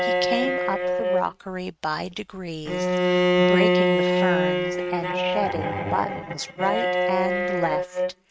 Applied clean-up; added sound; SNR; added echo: neural mask model RNNoise.